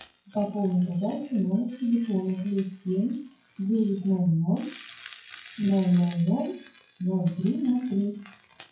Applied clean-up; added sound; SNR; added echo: classical method WPE with log-MMSE.